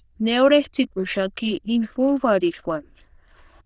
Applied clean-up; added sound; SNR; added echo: neural diffusion model UNIVERSE++.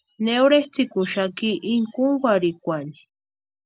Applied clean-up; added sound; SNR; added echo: none; none; none; none.